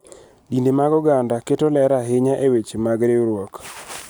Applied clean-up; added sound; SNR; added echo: none; none; none; none.